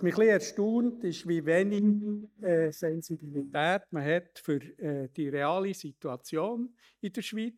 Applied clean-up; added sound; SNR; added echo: neural mask model DeepFilterNet 3.